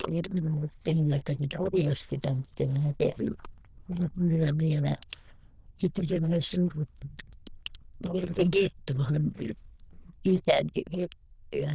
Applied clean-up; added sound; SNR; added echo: neural diffusion model UNIVERSE++.